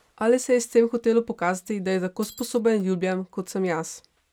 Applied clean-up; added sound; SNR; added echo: none; Shatter; 20 dB; none.